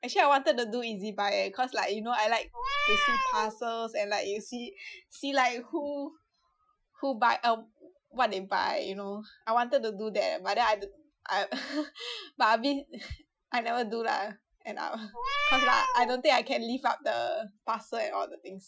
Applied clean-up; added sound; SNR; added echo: classical method Wiener filter.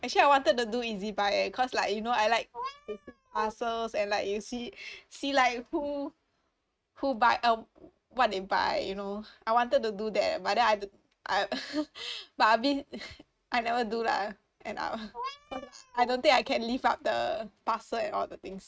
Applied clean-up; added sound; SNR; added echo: neural mask model RNNoise.